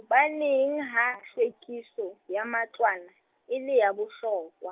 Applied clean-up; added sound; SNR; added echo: none; none; none; none.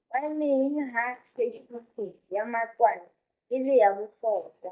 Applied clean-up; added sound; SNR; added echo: neural mask model DeepFilterNet 3.